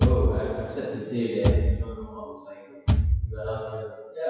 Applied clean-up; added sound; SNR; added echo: classical method WPE with log-MMSE.